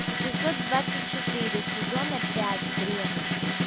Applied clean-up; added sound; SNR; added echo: none; Tools + Snare drum; -1 dB; none.